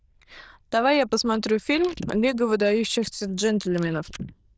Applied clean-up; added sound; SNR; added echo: neural diffusion model UNIVERSE++.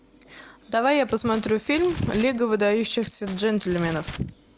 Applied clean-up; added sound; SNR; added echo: none; Crumpling, crinkling; 16 dB; none.